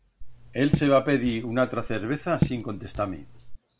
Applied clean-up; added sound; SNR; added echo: none; Raindrop / Drip; 6 dB; none.